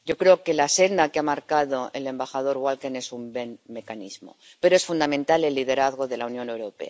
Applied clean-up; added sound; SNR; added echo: none; none; none; none.